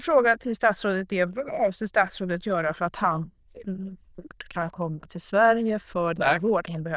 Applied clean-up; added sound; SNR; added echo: neural diffusion model UNIVERSE++.